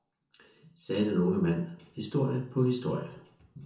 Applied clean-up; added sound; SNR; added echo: none; none; none; reverberation time 0.6 s.